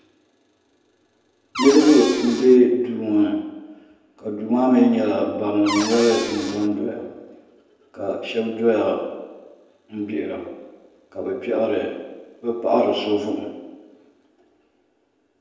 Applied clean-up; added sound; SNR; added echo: none; Cupboard open or close / Door; 7 dB; reverberation time 0.9 s.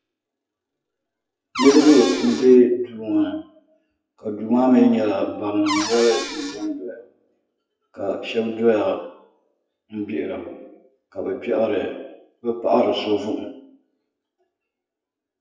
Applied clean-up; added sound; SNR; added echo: classical method WPE with log-MMSE.